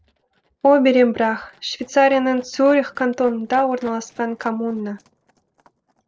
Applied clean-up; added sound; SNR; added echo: neural separator model SepFormer DNS4.